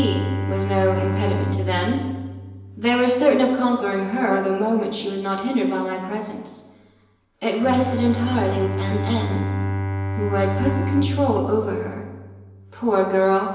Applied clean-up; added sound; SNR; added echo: none; Bowed string instrument; 5 dB; reverberation time 1.0 s.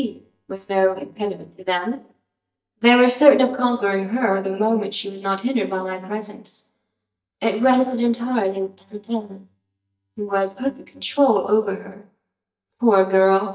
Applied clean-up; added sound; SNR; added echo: neural mask model DeepFilterNet 3.